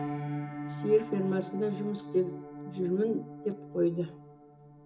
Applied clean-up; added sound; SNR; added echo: none; Piano; 8 dB; reverberation time 0.2 s.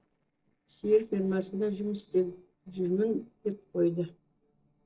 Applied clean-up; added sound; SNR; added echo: neural separator model SepFormer DNS4.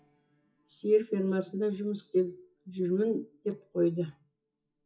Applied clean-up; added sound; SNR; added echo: classical method WPE with log-MMSE.